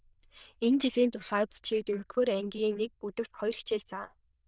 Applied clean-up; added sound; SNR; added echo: neural diffusion model UNIVERSE++.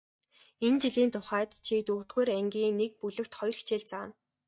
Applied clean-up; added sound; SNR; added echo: neural mask model DeepFilterNet 3.